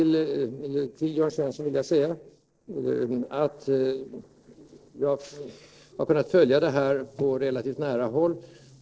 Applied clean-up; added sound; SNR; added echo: neural separator model SepFormer DNS4.